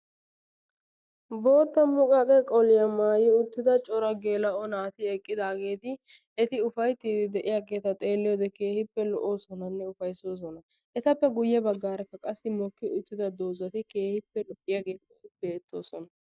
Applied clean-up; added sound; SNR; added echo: neural mask model DeepFilterNet 3.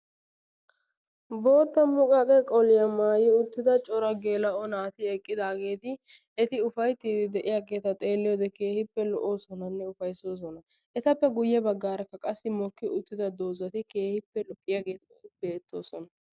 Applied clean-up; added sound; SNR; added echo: none; none; none; none.